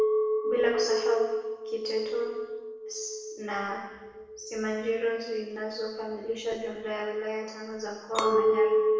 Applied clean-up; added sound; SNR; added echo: none; Chink, clink; -2 dB; reverberation time 1.2 s.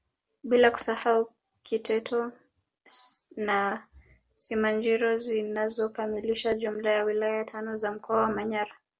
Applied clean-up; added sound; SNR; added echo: none; none; none; none.